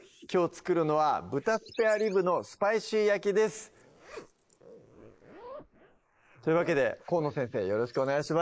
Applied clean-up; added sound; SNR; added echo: neural mask model Resemble Enhance denoiser.